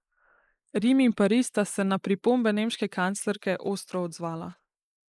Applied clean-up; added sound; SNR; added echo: neural mask model Resemble Enhance denoiser.